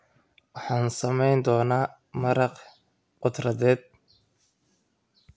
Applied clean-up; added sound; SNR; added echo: none; none; none; none.